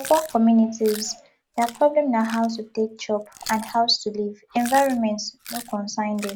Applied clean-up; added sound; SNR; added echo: none; Chewing, mastication; 18 dB; none.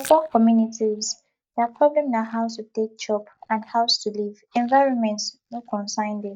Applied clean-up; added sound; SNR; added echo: neural mask model DeepFilterNet 3.